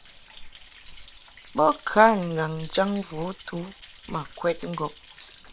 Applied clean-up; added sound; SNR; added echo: neural separator model SepFormer WHAM!.